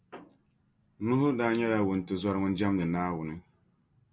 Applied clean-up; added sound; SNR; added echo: none; none; none; none.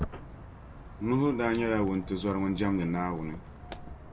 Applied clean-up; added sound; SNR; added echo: none; Walk, footsteps; 11 dB; none.